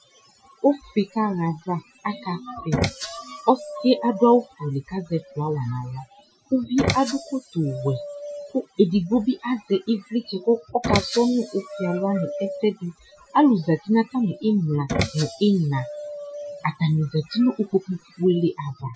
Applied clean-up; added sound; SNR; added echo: classical method Wiener filter.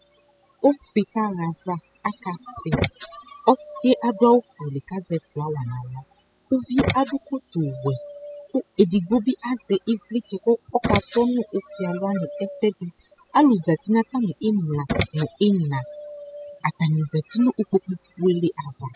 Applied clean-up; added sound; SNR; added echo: classical method spectral subtraction.